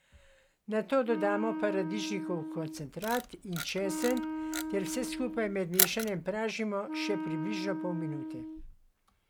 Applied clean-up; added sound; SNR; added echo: none; Camera + Wind instrument, woodwind instrument; 2 dB; none.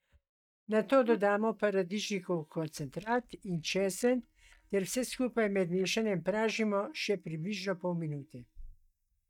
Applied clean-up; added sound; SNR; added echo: neural mask model DeepFilterNet 3.